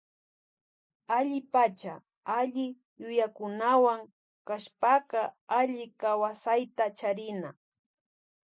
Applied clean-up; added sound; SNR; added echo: none; none; none; none.